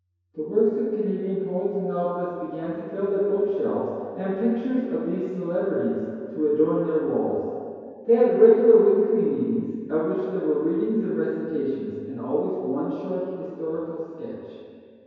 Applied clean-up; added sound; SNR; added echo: none; none; none; reverberation time 2.2 s.